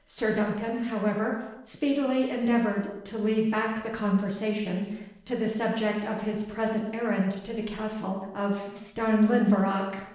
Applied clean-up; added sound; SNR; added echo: neural separator model SepFormer DNS4.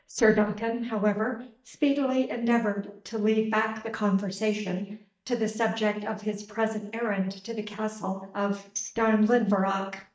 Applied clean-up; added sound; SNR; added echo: neural mask model DeepFilterNet 3.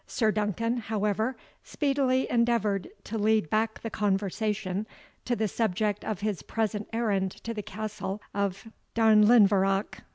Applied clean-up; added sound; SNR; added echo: none; none; none; none.